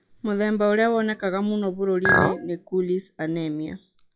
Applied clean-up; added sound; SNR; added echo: classical method WPE with log-MMSE.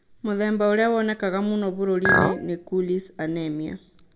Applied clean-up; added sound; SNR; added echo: none; Chink, clink; -1 dB; reverberation time 0.8 s.